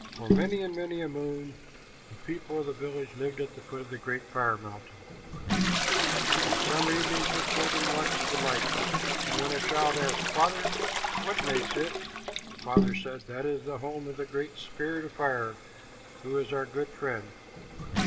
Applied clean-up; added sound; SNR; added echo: none; Toilet flush; -2 dB; reverberation time 0.7 s.